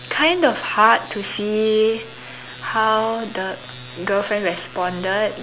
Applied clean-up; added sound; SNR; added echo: none; none; none; none.